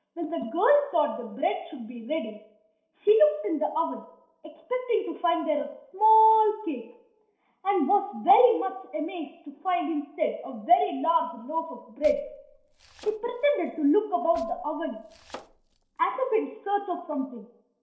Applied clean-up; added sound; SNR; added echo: neural separator model SepFormer DNS4.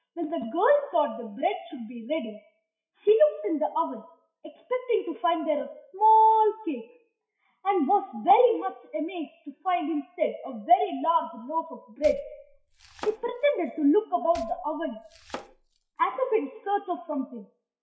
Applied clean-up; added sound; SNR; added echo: classical method WPE with log-MMSE.